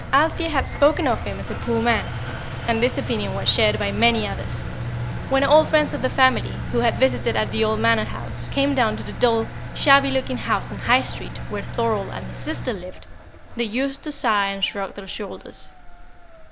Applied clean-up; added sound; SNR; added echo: none; Engine; 7 dB; none.